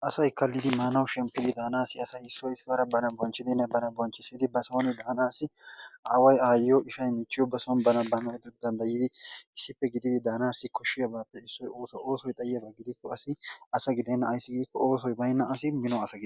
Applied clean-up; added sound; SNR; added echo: none; none; none; none.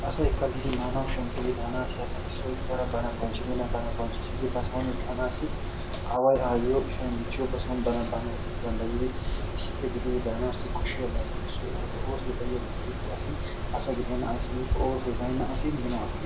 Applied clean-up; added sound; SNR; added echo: none; Mechanisms; -1 dB; reverberation time 0.4 s.